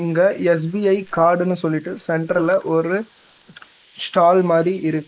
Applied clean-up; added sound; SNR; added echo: neural mask model Resemble Enhance denoiser.